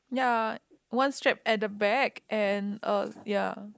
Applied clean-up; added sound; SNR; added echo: neural mask model Resemble Enhance denoiser.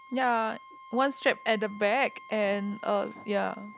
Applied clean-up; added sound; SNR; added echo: none; Wind instrument, woodwind instrument; 20 dB; none.